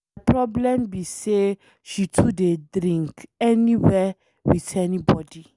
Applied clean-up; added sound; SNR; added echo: none; none; none; none.